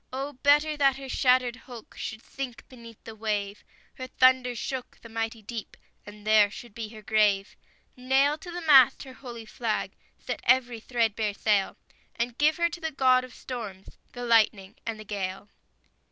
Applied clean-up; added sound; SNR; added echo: none; none; none; none.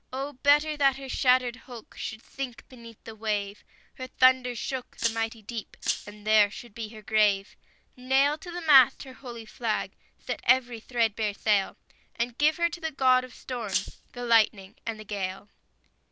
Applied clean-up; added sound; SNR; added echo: none; Rattle (instrument); 6 dB; none.